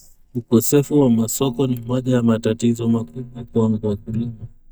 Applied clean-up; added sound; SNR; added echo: neural mask model DeepFilterNet 3.